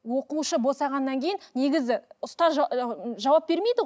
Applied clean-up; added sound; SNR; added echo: none; none; none; none.